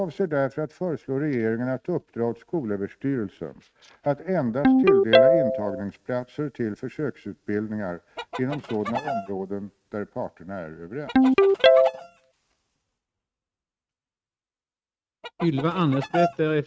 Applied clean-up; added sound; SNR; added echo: neural mask model RNNoise.